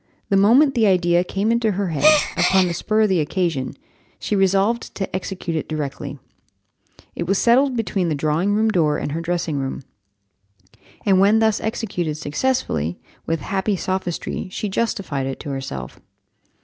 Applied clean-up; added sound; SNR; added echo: none; Gasp; 0 dB; none.